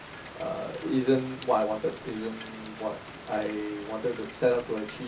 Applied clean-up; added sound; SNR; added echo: none; Rain; 12 dB; reverberation time 0.3 s.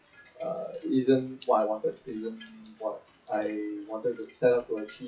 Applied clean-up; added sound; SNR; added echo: classical method WPE with log-MMSE.